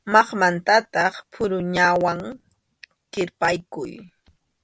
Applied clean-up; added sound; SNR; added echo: none; none; none; none.